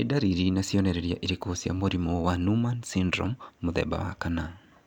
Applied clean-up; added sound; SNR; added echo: none; none; none; none.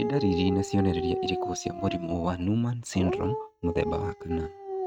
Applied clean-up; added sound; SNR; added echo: neural mask model RNNoise.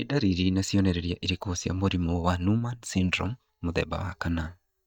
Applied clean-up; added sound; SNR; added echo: neural mask model DeepFilterNet 3.